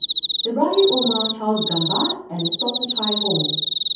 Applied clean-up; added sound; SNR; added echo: none; Cricket; -1 dB; reverberation time 0.6 s.